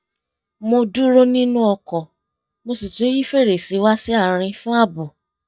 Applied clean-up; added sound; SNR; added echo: neural mask model DeepFilterNet 3.